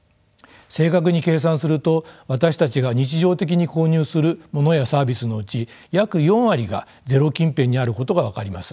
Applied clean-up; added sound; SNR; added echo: none; none; none; none.